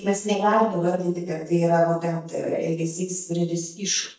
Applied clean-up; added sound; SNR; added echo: neural mask model DeepFilterNet 3.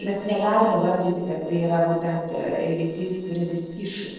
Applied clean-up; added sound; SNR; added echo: neural separator model SepFormer DNS4.